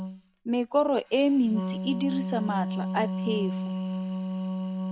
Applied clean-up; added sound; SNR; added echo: none; Wind instrument, woodwind instrument; 3 dB; none.